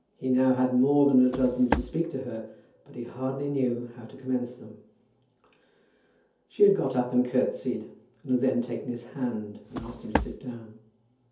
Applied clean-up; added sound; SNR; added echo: none; Walk, footsteps; 4 dB; reverberation time 0.5 s.